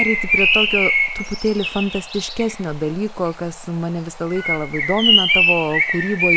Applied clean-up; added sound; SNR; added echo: none; Bird; -2 dB; none.